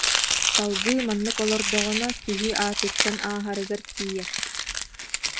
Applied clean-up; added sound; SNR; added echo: none; Domestic sounds, home sounds; -1 dB; none.